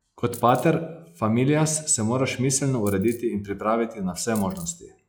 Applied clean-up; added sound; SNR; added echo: classical method log-MMSE.